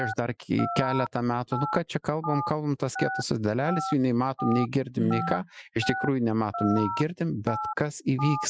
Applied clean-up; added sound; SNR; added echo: classical method Wiener filter.